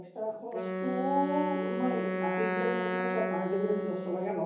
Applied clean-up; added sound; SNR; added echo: none; Wind instrument, woodwind instrument; 1 dB; reverberation time 0.7 s.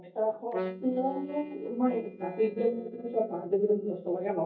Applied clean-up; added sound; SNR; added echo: neural mask model DeepFilterNet 3.